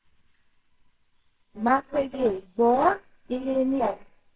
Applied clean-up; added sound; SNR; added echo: neural separator model SepFormer WHAMR!.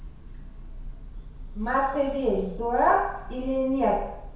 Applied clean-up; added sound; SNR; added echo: none; Bird / Breathing; 11 dB; reverberation time 0.7 s.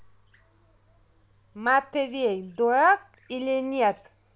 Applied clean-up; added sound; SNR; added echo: none; none; none; none.